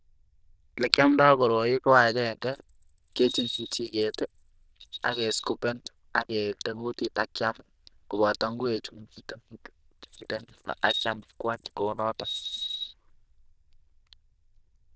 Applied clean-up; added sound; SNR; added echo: neural diffusion model UNIVERSE++.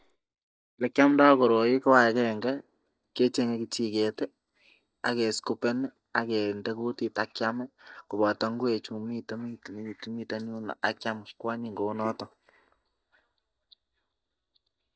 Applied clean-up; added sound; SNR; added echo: neural mask model DeepFilterNet 3.